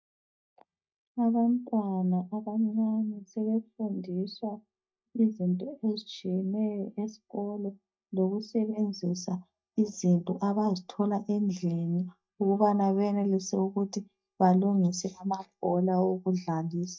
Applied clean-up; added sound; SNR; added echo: neural mask model DeepFilterNet 3.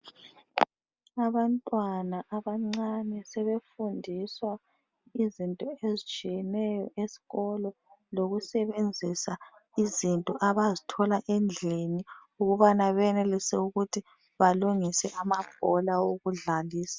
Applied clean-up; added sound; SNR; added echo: none; none; none; none.